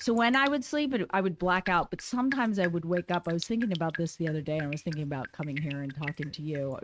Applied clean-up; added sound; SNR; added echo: neural mask model RNNoise.